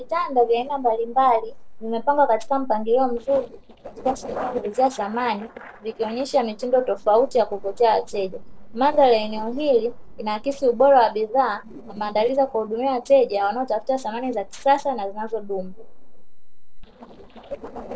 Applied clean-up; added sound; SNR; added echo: neural separator model SepFormer DNS4.